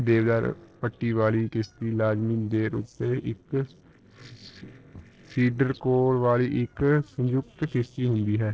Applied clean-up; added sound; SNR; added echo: neural separator model SepFormer DNS4.